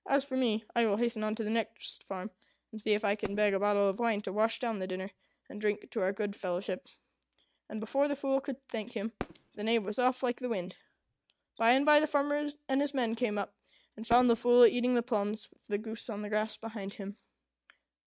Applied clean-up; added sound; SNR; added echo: neural mask model RNNoise.